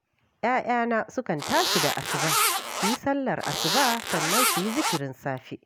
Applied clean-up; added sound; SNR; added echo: none; Zipper (clothing); -2 dB; none.